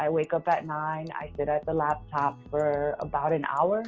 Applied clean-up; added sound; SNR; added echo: none; none; none; none.